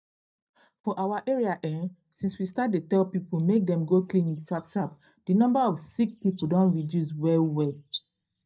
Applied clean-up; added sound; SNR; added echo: neural mask model DeepFilterNet 3.